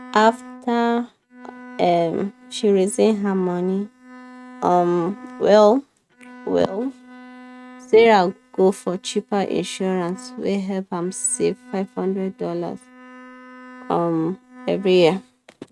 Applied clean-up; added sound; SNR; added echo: neural mask model RNNoise.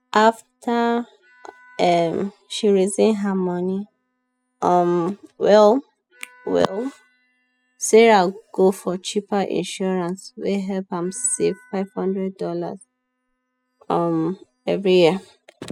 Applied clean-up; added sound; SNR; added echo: classical method spectral subtraction.